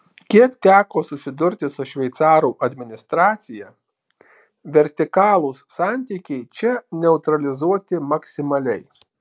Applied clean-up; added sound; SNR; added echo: none; none; none; none.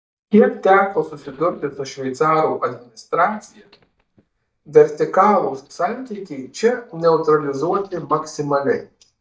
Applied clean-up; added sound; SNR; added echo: neural mask model DeepFilterNet 3.